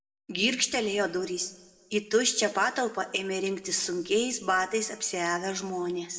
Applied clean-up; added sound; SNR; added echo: neural separator model SepFormer DNS4.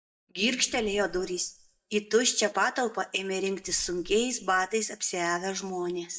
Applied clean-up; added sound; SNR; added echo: neural mask model DeepFilterNet 3.